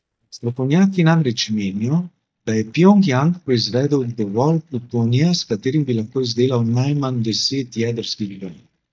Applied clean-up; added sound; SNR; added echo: neural mask model DeepFilterNet 3.